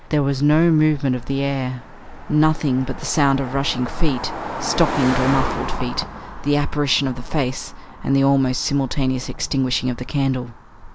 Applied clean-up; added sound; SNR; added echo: none; Car passing by; 12 dB; none.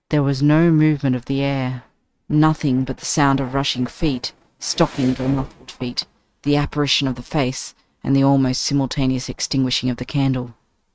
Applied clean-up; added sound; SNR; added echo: neural mask model RNNoise.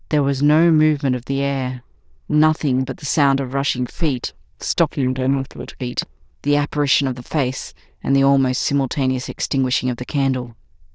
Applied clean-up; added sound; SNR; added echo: neural diffusion model UNIVERSE++.